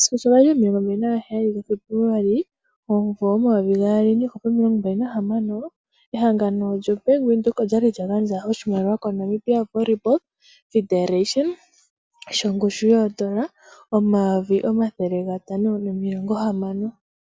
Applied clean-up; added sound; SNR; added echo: none; none; none; none.